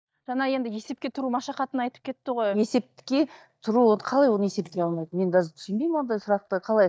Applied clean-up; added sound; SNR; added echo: neural mask model DeepFilterNet 3.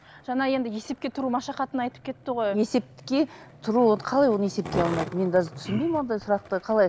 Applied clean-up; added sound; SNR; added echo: none; Skateboard; 15 dB; none.